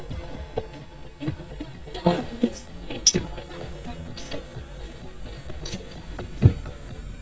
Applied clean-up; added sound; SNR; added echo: neural mask model DeepFilterNet 3.